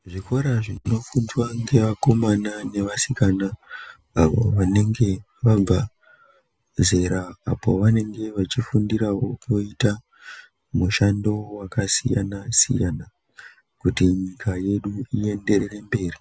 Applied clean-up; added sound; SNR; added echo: none; none; none; none.